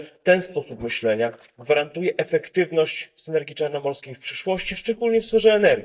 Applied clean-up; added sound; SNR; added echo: neural mask model DeepFilterNet 3.